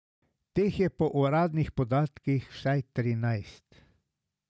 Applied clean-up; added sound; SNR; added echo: none; none; none; none.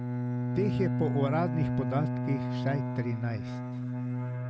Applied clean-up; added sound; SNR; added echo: none; Bowed string instrument; -2 dB; none.